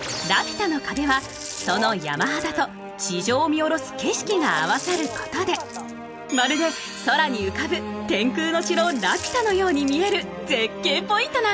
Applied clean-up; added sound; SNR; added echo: none; Coin (dropping); 17 dB; none.